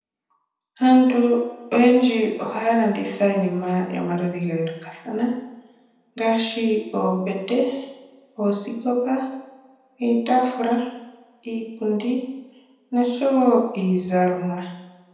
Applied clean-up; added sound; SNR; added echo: none; none; none; reverberation time 0.9 s.